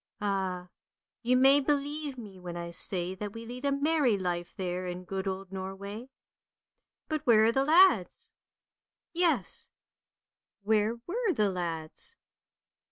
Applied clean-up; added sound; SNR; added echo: none; none; none; none.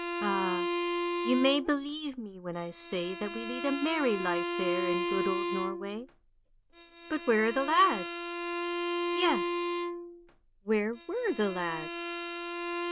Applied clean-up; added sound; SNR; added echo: none; Bowed string instrument; 3 dB; none.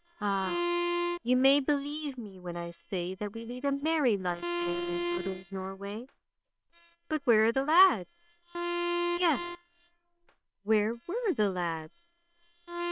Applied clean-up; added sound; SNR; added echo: neural separator model SepFormer WHAM!.